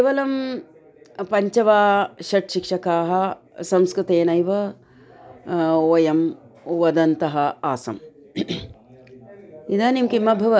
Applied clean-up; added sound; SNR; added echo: none; none; none; none.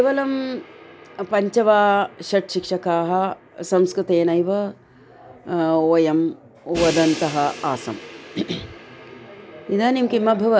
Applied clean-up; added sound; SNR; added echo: none; Crash cymbal; 18 dB; none.